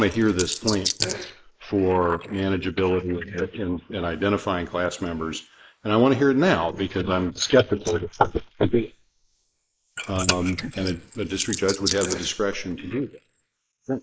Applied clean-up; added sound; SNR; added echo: neural mask model Resemble Enhance denoiser.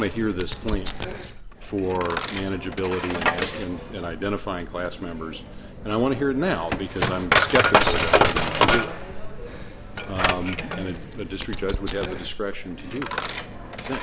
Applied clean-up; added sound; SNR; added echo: none; Coin (dropping); -2 dB; none.